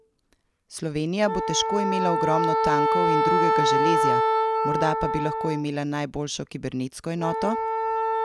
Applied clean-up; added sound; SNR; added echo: none; Wind instrument, woodwind instrument; -3 dB; none.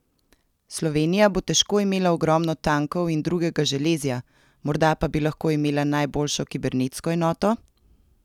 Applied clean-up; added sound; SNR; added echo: none; none; none; none.